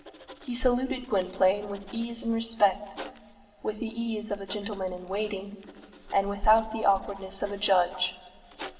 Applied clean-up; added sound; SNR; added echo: none; Writing; 20 dB; reverberation time 2.9 s.